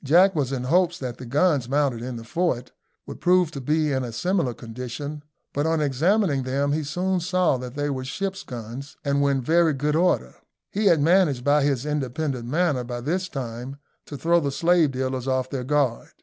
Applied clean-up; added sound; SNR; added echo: none; none; none; none.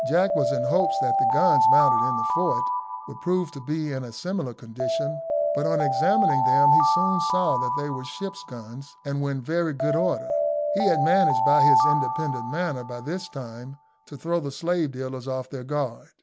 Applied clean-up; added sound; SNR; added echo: none; Alarm; -3 dB; none.